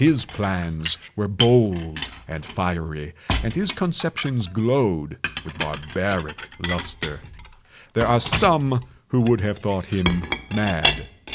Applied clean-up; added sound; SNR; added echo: none; Chink, clink; 7 dB; none.